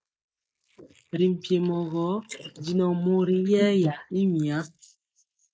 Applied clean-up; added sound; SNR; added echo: neural mask model Resemble Enhance denoiser.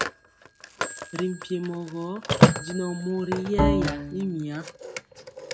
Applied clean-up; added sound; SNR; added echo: none; Telephone + Bowed string instrument; -4 dB; none.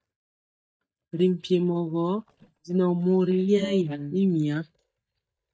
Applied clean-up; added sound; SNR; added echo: neural mask model DeepFilterNet 3.